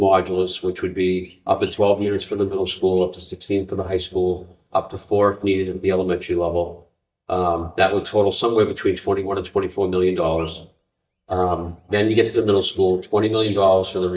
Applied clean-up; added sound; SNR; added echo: neural mask model DeepFilterNet 3.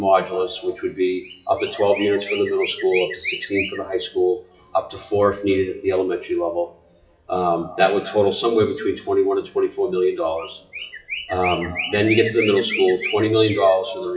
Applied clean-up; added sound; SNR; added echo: classical method WPE with log-MMSE.